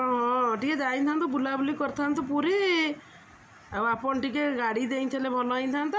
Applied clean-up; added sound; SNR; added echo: none; none; none; none.